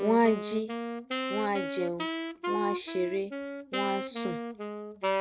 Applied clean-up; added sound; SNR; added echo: none; Wind instrument, woodwind instrument; 3 dB; none.